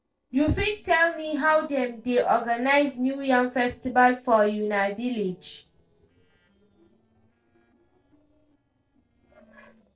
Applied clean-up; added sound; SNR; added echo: neural separator model SepFormer DNS4.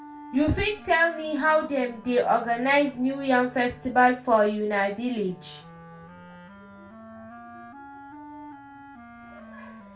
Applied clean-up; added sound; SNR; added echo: none; Wind instrument, woodwind instrument; 19 dB; reverberation time 0.3 s.